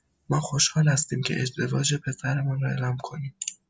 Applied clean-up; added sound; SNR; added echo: none; none; none; none.